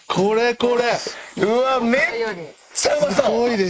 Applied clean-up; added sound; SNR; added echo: neural mask model Resemble Enhance denoiser.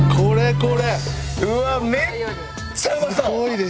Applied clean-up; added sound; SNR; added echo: none; Bowed string instrument; 2 dB; none.